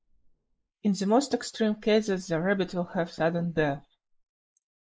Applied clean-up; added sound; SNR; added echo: neural mask model Resemble Enhance denoiser.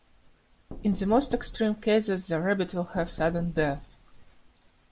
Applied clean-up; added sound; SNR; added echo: none; Knock; 14 dB; none.